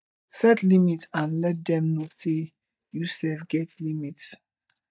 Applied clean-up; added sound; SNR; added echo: neural mask model DeepFilterNet 3.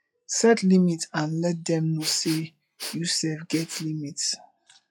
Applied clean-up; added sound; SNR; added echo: classical method log-MMSE.